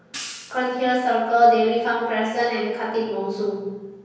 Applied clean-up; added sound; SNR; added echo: none; Hi-hat; 18 dB; reverberation time 1.1 s.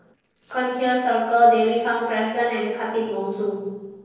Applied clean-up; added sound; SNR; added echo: neural separator model SepFormer DNS4.